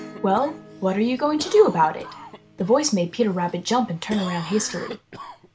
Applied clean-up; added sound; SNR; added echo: none; Cough + Acoustic guitar / Strum; 16 dB; none.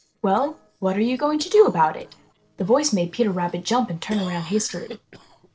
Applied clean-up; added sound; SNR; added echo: neural separator model SepFormer DNS4.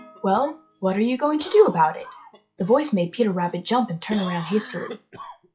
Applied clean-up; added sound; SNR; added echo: classical method log-MMSE.